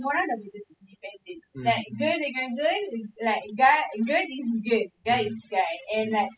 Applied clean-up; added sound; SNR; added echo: classical method spectral subtraction.